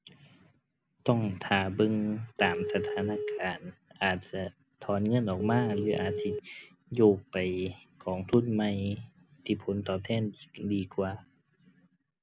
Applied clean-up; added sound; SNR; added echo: none; Telephone; 3 dB; none.